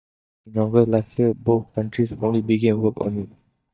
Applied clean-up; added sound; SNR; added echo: neural mask model DeepFilterNet 3.